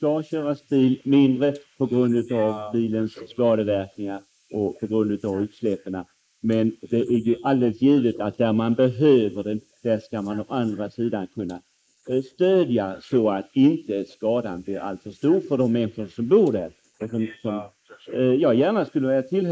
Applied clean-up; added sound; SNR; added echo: neural mask model Resemble Enhance denoiser.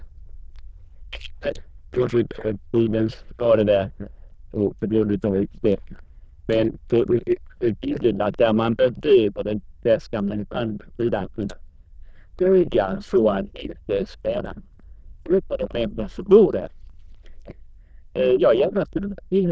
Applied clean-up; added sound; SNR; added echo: neural diffusion model UNIVERSE++.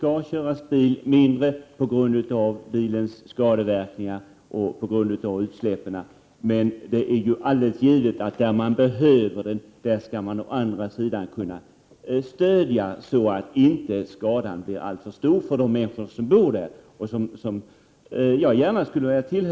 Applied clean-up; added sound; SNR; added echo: none; none; none; none.